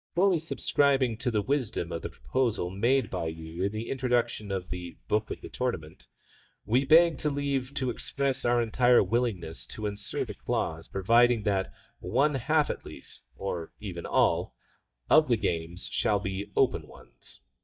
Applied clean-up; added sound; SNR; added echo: neural mask model DeepFilterNet 3.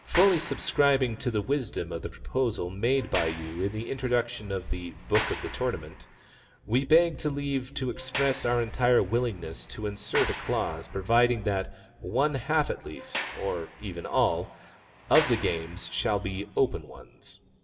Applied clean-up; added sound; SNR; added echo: none; Sliding door; 12 dB; reverberation time 0.5 s.